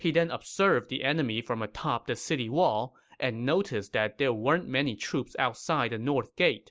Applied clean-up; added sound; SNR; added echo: none; none; none; none.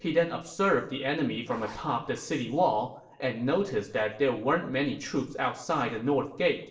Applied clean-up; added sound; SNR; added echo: neural separator model SepFormer DNS4.